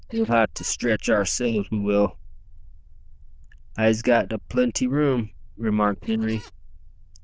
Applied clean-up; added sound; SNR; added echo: neural diffusion model UNIVERSE++.